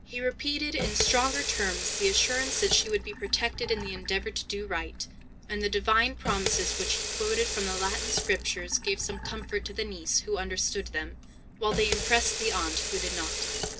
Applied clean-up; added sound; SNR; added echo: none; Sink (filling or washing) / Water tap, faucet; 5 dB; reverberation time 0.3 s.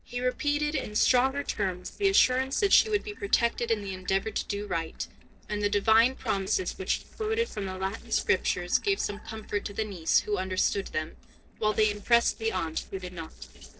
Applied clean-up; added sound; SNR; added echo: neural separator model SepFormer DNS4.